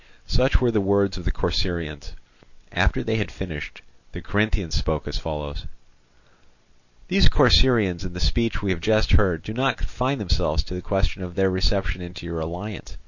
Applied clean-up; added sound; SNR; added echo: none; none; none; none.